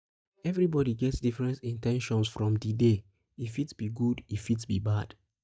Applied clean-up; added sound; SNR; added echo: neural mask model DeepFilterNet 3.